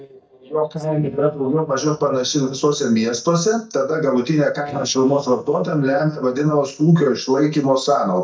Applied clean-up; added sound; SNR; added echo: neural mask model DeepFilterNet 3.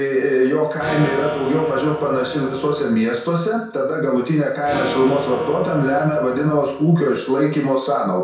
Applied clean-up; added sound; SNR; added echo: none; Acoustic guitar / Strum; 12 dB; reverberation time 0.6 s.